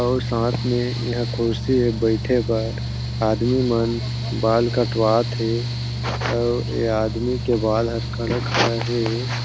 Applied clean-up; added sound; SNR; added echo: none; Mechanical fan; 3 dB; none.